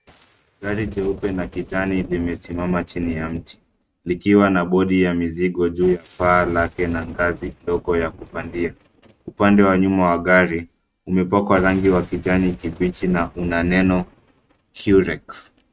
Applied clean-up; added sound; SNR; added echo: neural mask model RNNoise.